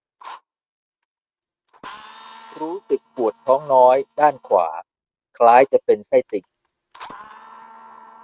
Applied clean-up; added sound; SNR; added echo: neural mask model RNNoise.